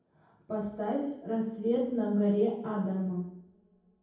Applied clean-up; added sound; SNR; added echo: none; none; none; reverberation time 0.9 s.